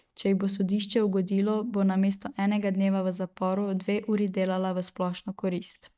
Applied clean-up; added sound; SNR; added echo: neural mask model DeepFilterNet 3.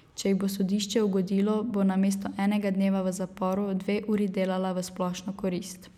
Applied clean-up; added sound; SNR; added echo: none; none; none; none.